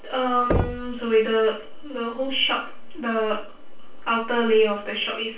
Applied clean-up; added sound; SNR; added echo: none; Knock; 7 dB; reverberation time 0.3 s.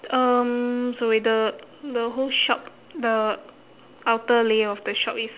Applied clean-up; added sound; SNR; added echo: none; none; none; none.